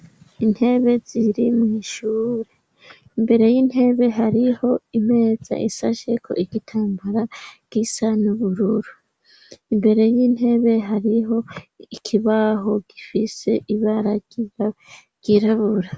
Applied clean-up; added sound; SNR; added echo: none; none; none; none.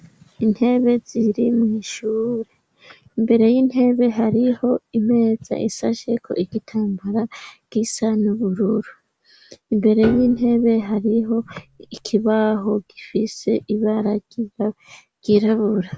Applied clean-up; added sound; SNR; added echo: none; Piano; 15 dB; none.